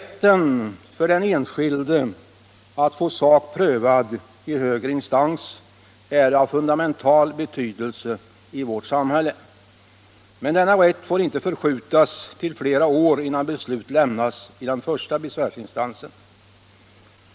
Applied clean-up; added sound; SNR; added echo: none; none; none; none.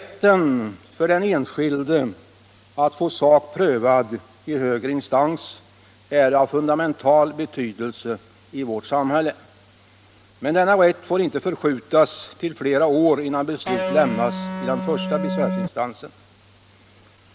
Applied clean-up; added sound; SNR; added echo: none; Electric guitar; 4 dB; none.